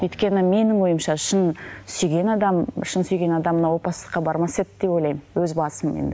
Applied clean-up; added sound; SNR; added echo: none; none; none; none.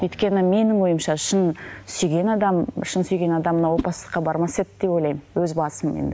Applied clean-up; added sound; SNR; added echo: none; Whoosh, swoosh, swish; 14 dB; none.